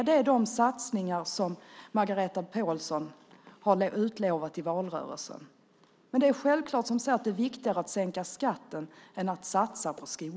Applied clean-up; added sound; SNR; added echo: none; none; none; none.